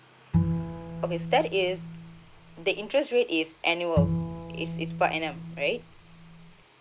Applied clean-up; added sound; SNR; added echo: none; Bowed string instrument; 2 dB; none.